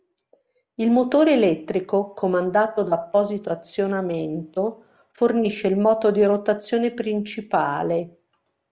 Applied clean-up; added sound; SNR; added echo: none; none; none; none.